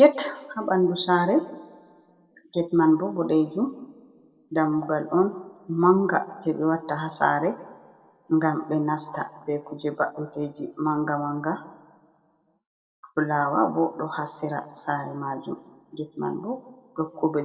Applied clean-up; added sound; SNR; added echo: none; none; none; reverberation time 1.0 s.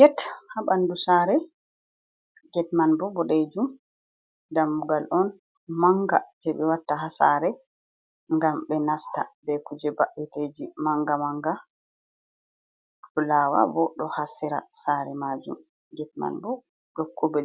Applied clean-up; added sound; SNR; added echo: none; none; none; none.